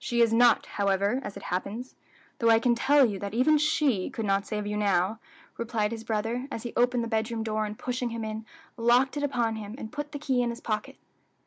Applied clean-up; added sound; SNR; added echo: none; none; none; none.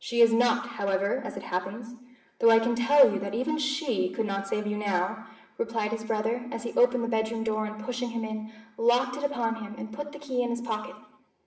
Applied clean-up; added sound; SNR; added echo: none; none; none; reverberation time 0.8 s.